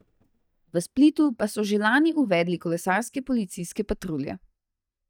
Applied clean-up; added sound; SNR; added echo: neural mask model DeepFilterNet 3.